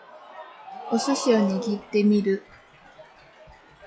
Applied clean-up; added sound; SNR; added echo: classical method log-MMSE.